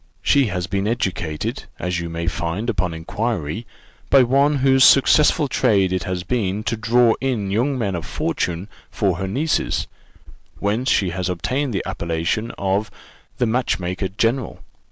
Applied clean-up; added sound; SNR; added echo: none; none; none; none.